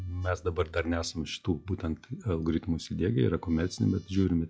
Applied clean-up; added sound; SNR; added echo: classical method log-MMSE.